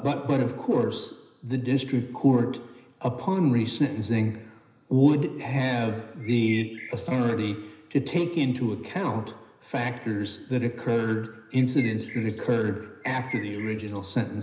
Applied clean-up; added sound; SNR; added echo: none; Bird; 16 dB; reverberation time 0.9 s.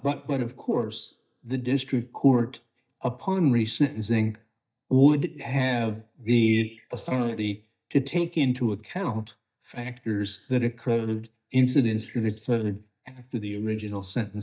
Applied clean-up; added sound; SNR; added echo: neural mask model DeepFilterNet 3.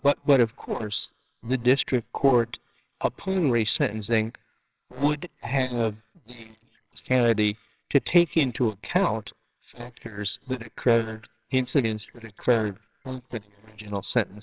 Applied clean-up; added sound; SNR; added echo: neural separator model SepFormer WHAMR!.